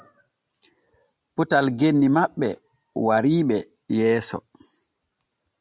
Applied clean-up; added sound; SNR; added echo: none; none; none; none.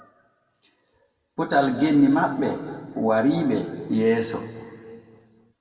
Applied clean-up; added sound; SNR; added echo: none; none; none; reverberation time 2.0 s.